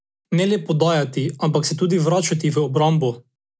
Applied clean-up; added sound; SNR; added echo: none; none; none; none.